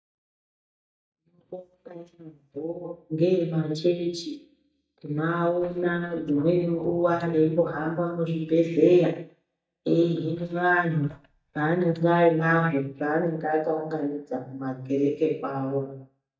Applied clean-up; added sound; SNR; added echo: neural mask model DeepFilterNet 3.